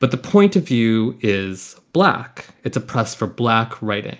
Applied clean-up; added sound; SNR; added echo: none; none; none; none.